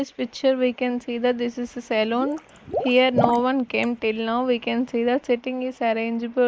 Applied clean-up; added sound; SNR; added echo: neural mask model Resemble Enhance denoiser.